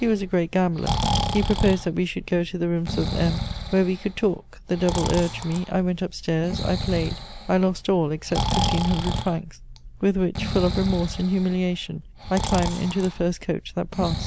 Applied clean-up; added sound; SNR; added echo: none; Breathing; 5 dB; none.